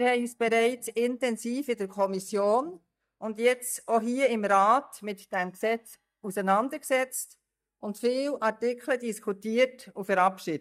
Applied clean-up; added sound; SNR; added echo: neural mask model DeepFilterNet 3.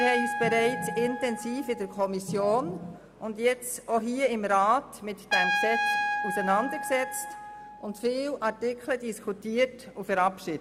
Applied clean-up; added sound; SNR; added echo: none; Trumpet + Organ; 5 dB; none.